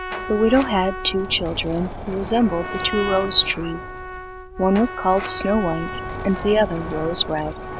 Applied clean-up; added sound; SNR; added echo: none; Sliding door + Trumpet; 10 dB; none.